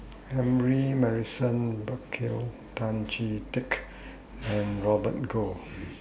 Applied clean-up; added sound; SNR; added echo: none; none; none; none.